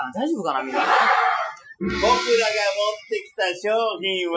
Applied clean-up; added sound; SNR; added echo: classical method Wiener filter.